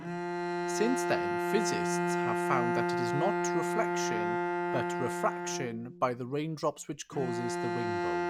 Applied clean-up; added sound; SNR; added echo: none; Bowed string instrument; -3 dB; none.